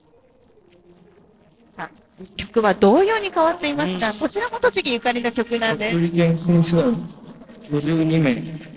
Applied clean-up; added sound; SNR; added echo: neural separator model SepFormer DNS4.